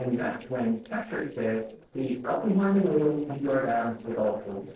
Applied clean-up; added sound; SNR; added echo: neural separator model SepFormer DNS4.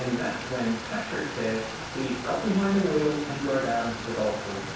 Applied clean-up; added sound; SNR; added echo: none; Stream; 9 dB; reverberation time 0.7 s.